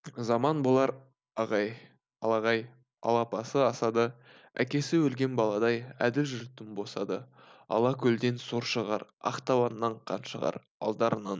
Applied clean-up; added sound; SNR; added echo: none; none; none; none.